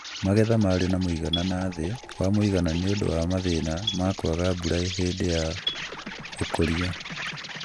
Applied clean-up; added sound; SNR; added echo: none; Insect + Marimba, xylophone; 10 dB; none.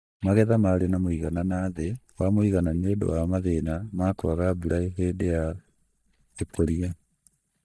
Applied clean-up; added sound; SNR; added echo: neural mask model DeepFilterNet 3.